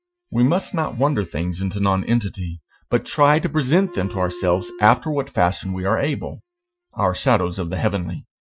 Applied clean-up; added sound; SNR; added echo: classical method Wiener filter.